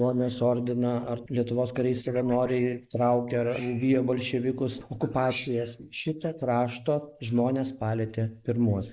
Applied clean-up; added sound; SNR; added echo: neural mask model Resemble Enhance denoiser.